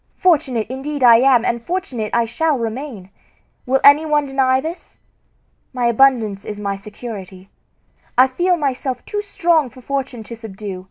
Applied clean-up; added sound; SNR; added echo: none; none; none; none.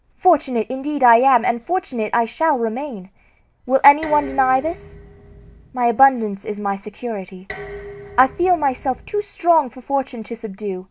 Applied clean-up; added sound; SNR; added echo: none; Dishes, pots, and pans; 18 dB; none.